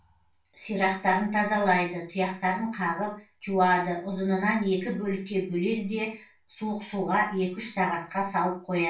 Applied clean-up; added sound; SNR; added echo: none; none; none; reverberation time 0.2 s.